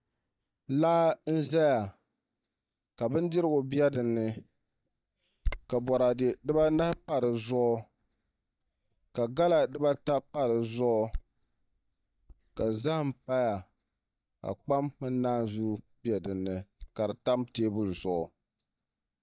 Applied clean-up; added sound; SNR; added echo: neural mask model DeepFilterNet 3.